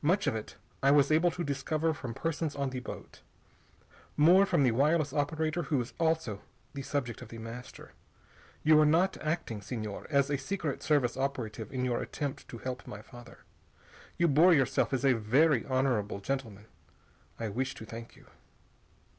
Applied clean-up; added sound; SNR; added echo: none; none; none; none.